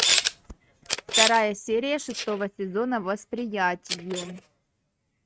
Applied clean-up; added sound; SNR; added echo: neural mask model RNNoise.